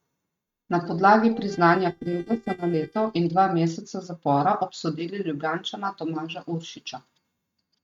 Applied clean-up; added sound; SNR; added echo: neural mask model RNNoise.